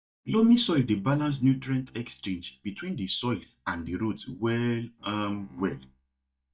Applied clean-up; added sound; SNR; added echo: neural mask model DeepFilterNet 3.